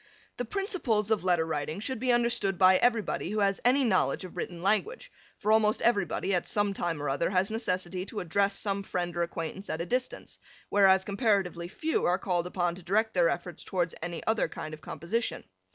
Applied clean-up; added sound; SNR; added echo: none; none; none; none.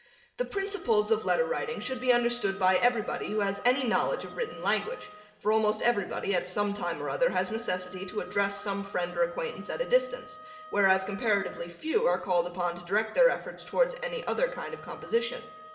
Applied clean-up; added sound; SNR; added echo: none; Wind instrument, woodwind instrument; 20 dB; reverberation time 1.6 s.